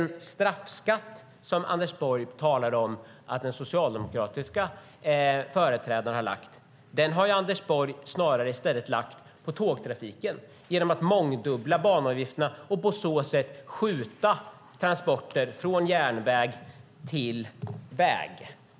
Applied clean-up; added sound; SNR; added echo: none; none; none; none.